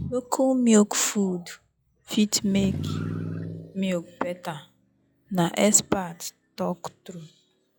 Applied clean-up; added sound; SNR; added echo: classical method log-MMSE.